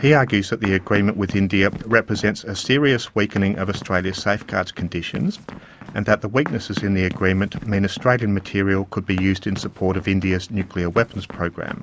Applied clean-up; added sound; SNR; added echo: none; Run; 16 dB; none.